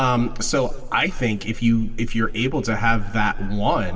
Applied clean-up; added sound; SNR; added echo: none; Buzz; 4 dB; reverberation time 1.7 s.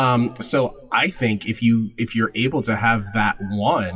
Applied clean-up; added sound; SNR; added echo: classical method WPE with log-MMSE.